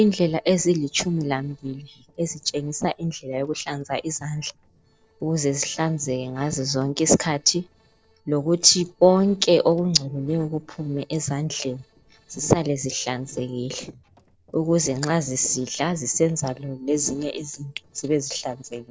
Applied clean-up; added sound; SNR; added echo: neural separator model SepFormer DNS4.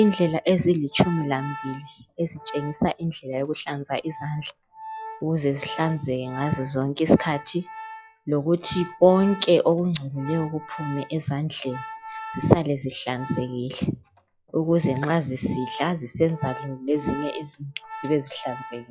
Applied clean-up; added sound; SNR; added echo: classical method log-MMSE.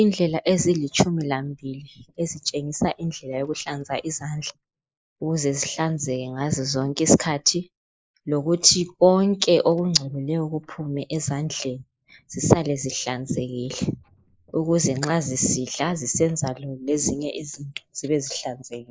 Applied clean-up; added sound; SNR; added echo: neural mask model Resemble Enhance denoiser.